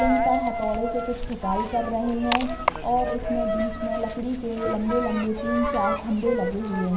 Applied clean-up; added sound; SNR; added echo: none; Coin (dropping); 2 dB; reverberation time 0.9 s.